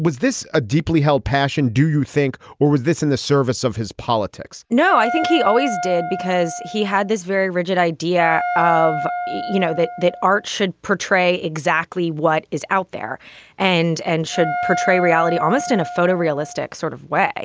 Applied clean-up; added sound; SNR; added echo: none; Wind instrument, woodwind instrument; 7 dB; none.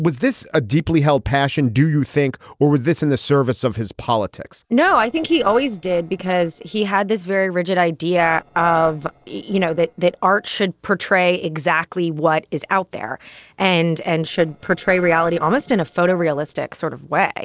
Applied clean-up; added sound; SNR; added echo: neural separator model SepFormer DNS4.